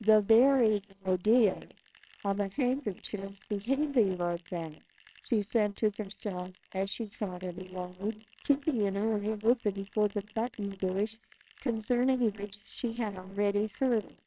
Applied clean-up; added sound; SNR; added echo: neural separator model SepFormer WHAMR!.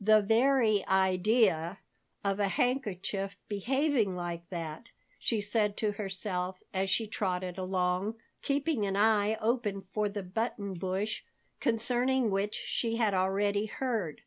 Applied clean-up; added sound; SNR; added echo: none; none; none; none.